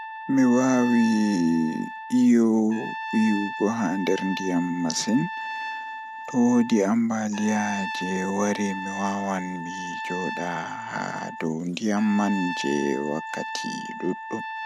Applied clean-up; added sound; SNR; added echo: none; Trumpet; 10 dB; none.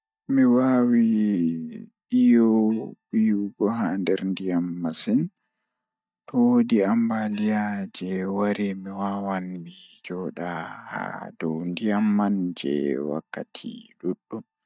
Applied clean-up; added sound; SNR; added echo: neural mask model DeepFilterNet 3.